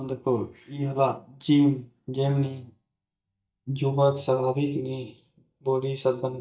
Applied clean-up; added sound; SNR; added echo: neural mask model DeepFilterNet 3.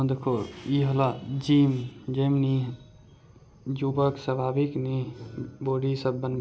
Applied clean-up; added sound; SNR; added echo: none; none; none; none.